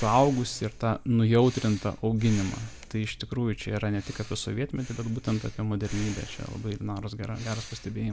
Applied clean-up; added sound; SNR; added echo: none; Breathing; 14 dB; none.